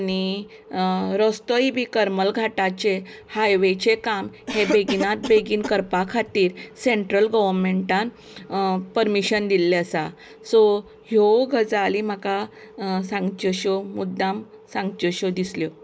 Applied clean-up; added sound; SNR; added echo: none; Cough; 10 dB; none.